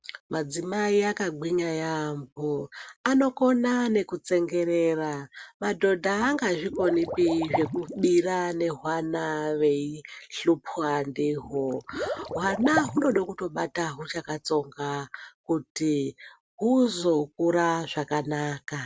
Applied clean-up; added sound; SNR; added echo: none; Liquid; 10 dB; none.